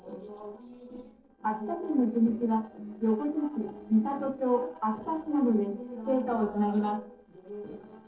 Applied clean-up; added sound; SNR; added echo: neural separator model SepFormer DNS4.